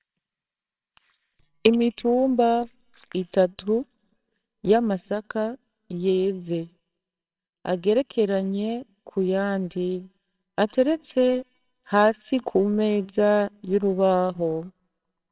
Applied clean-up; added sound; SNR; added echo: neural separator model SepFormer WHAMR!.